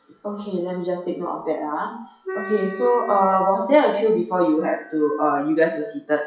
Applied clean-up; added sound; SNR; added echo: classical method WPE with log-MMSE.